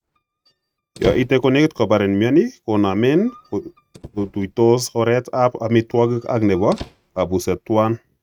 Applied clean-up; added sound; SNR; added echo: neural mask model RNNoise.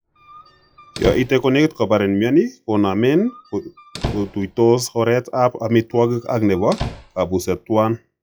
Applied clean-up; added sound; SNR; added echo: classical method log-MMSE.